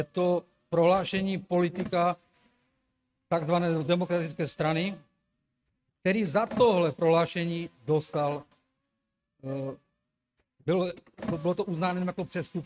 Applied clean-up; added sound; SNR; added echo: neural mask model RNNoise.